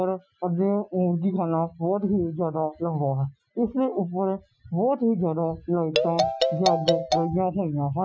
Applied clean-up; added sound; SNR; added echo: classical method Wiener filter.